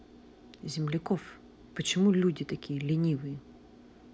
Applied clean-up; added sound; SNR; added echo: none; none; none; none.